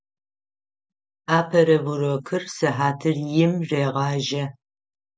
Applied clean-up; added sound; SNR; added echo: none; none; none; none.